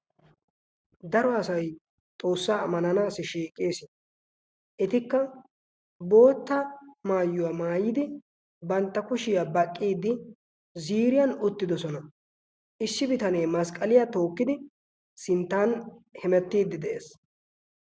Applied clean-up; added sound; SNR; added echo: none; none; none; none.